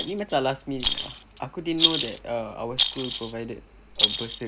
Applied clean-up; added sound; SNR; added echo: none; Rattle; -3 dB; none.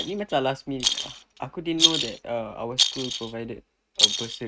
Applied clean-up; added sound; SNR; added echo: neural mask model RNNoise.